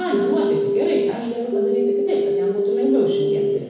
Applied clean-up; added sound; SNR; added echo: none; Telephone; -5 dB; reverberation time 1.0 s.